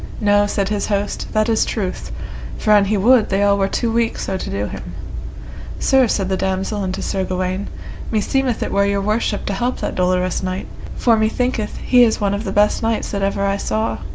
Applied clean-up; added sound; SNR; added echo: none; none; none; none.